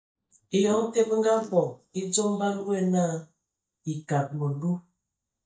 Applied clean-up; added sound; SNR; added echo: neural mask model DeepFilterNet 3.